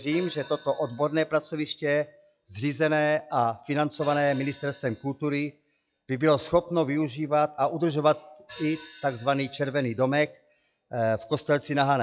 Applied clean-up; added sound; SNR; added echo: classical method log-MMSE.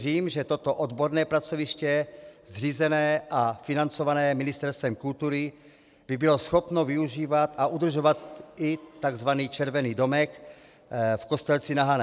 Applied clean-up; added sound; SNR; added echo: none; none; none; none.